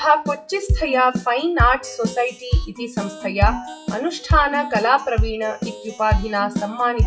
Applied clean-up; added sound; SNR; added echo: classical method WPE with log-MMSE.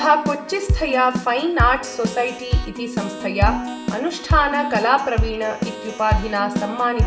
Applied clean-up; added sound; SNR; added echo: none; Keyboard (musical); 2 dB; reverberation time 1.0 s.